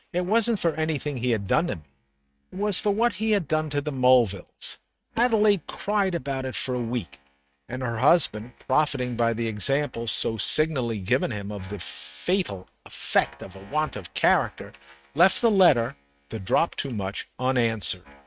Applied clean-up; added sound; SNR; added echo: neural mask model RNNoise.